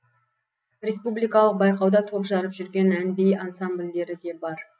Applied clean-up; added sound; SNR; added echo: none; none; none; none.